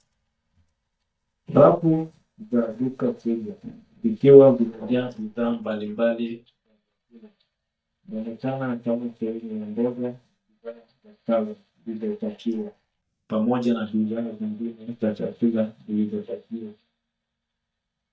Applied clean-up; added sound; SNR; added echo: neural mask model DeepFilterNet 3.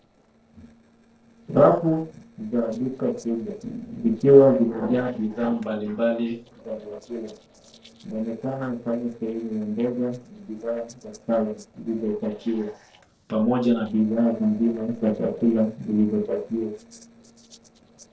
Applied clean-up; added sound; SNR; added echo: neural separator model SepFormer DNS4.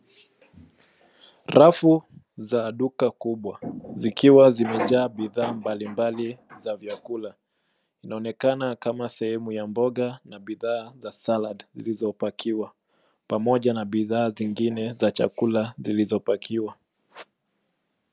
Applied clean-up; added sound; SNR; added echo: none; none; none; none.